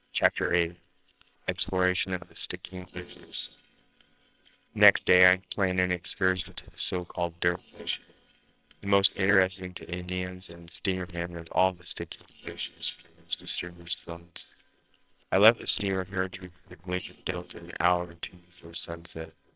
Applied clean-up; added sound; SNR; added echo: neural separator model SepFormer WHAMR!.